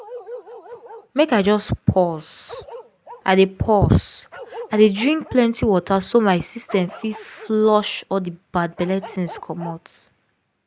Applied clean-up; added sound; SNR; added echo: none; Bark; 20 dB; none.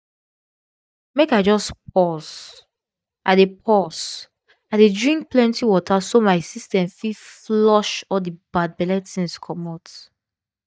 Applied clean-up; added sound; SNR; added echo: neural mask model DeepFilterNet 3.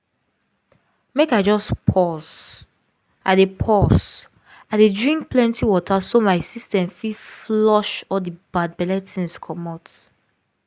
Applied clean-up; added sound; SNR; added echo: none; none; none; none.